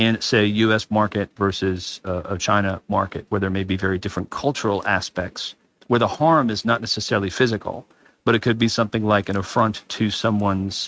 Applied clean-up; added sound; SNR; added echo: neural mask model RNNoise.